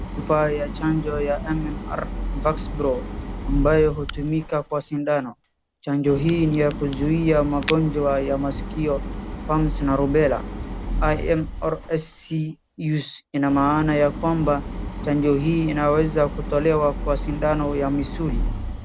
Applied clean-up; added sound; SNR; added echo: none; Idling + Crack; 7 dB; none.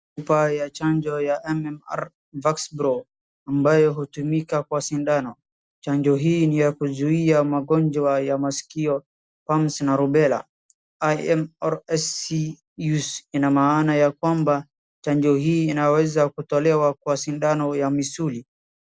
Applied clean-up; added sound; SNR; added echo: none; none; none; none.